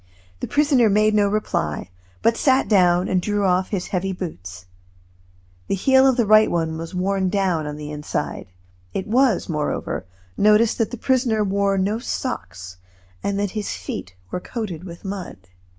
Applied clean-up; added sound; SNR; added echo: none; none; none; none.